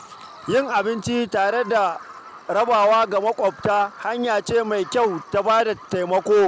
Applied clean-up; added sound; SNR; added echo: none; Bird vocalization, bird call, bird song; 18 dB; none.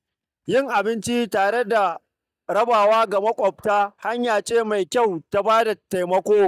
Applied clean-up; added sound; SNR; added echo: neural mask model DeepFilterNet 3.